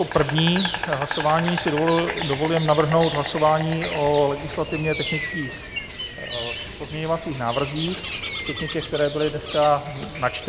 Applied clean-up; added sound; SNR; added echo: none; Insect; 6 dB; none.